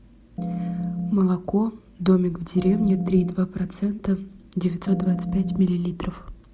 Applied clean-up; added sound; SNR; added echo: none; Organ; 3 dB; none.